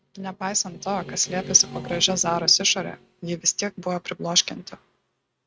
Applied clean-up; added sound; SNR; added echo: neural mask model RNNoise.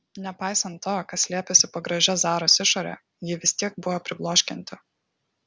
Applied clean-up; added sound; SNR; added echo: none; none; none; none.